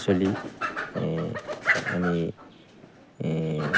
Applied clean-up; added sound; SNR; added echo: none; none; none; none.